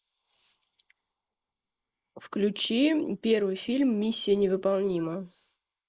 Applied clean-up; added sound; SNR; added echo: neural mask model Resemble Enhance denoiser.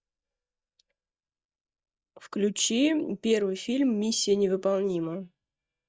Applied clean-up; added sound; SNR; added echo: neural mask model DeepFilterNet 3.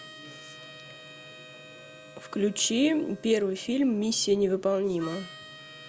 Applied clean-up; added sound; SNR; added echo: none; Harmonica; 19 dB; none.